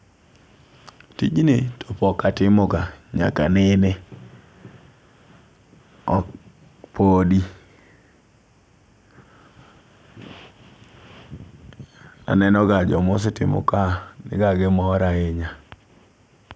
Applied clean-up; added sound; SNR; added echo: none; none; none; none.